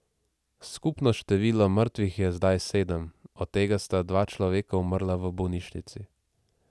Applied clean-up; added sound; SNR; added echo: none; none; none; none.